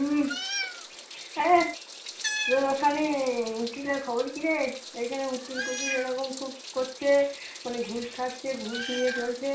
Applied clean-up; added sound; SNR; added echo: none; Meow; 9 dB; reverberation time 0.4 s.